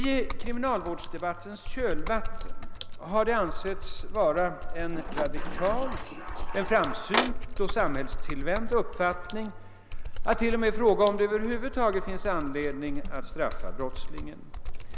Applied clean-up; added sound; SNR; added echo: none; Sliding door + Computer keyboard; 0 dB; none.